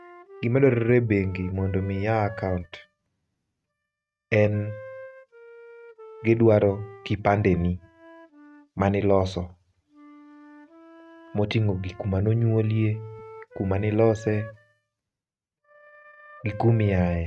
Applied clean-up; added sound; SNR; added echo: neural mask model RNNoise.